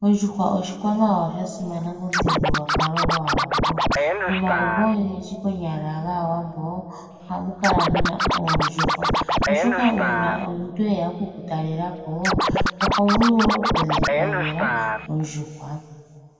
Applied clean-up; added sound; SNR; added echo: none; Scratching (performance technique); -2 dB; reverberation time 2.0 s.